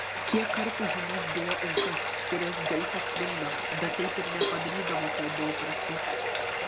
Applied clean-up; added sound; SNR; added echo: none; Bathtub (filling or washing) + Cowbell; -5 dB; none.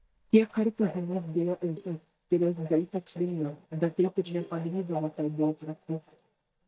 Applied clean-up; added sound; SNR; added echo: neural mask model DeepFilterNet 3.